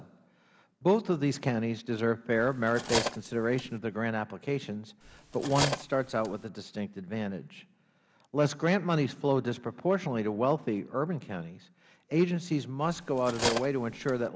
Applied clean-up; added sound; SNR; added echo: none; Cutlery, silverware; 6 dB; none.